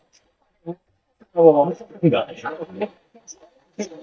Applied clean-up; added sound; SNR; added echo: neural mask model DeepFilterNet 3.